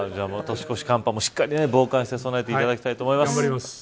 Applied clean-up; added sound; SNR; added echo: none; none; none; none.